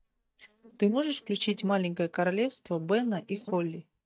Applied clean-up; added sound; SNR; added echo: neural mask model DeepFilterNet 3.